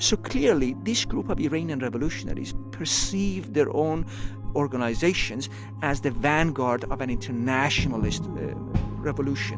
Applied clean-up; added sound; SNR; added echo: none; none; none; none.